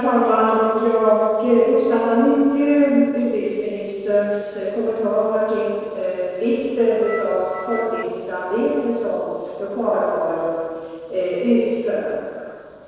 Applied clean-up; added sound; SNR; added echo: neural separator model SepFormer DNS4.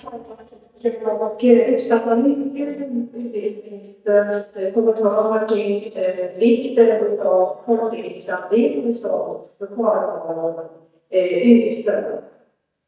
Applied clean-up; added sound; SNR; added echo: neural mask model DeepFilterNet 3.